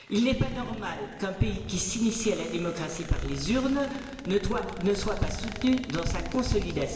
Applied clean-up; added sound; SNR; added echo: none; Squeak; 18 dB; reverberation time 2.6 s.